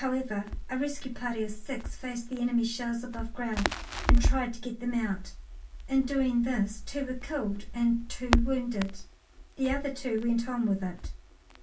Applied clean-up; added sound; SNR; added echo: none; Crackle; 2 dB; reverberation time 0.2 s.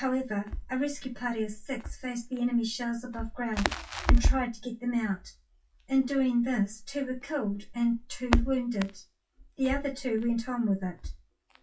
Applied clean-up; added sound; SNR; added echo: classical method WPE with log-MMSE.